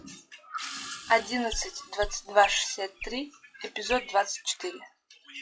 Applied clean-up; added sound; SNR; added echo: classical method log-MMSE.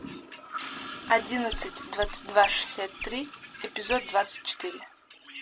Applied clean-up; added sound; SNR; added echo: none; Chirp, tweet + Toilet flush / Gurgling; 10 dB; none.